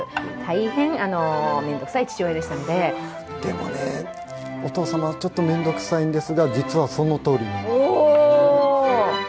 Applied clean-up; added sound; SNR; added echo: none; none; none; none.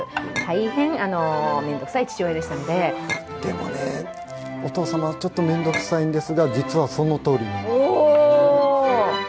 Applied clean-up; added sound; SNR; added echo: none; Chink, clink; 11 dB; none.